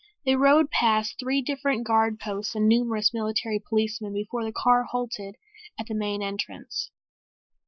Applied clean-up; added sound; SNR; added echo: neural mask model Resemble Enhance denoiser.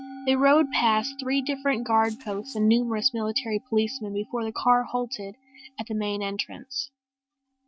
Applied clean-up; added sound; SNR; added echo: neural mask model RNNoise.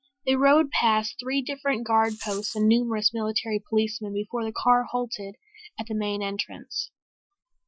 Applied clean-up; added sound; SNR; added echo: classical method Wiener filter.